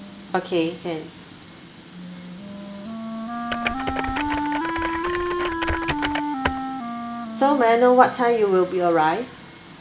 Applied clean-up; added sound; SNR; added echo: none; Typing + Wind instrument, woodwind instrument; 4 dB; none.